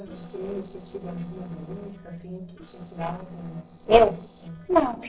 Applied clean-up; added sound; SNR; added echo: neural separator model SepFormer DNS4.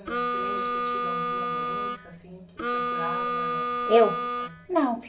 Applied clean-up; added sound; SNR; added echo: none; Harmonica; -1 dB; reverberation time 0.2 s.